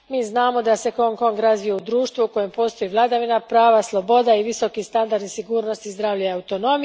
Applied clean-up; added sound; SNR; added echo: none; none; none; none.